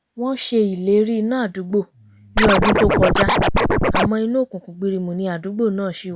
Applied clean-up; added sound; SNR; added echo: none; Scratching (performance technique); -4 dB; none.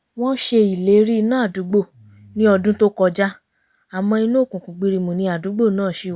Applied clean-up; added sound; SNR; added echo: none; none; none; none.